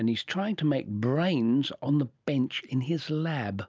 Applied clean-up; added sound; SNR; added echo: none; none; none; none.